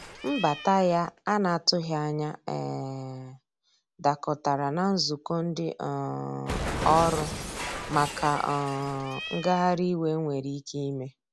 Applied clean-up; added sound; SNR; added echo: none; Cat; 11 dB; none.